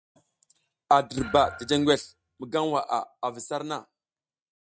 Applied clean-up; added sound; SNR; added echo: neural mask model RNNoise.